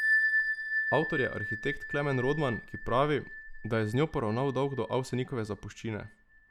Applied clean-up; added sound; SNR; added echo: none; Bell; 3 dB; none.